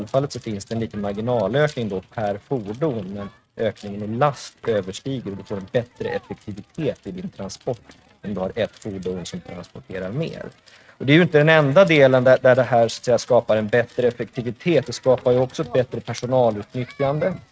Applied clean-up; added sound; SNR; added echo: neural mask model RNNoise.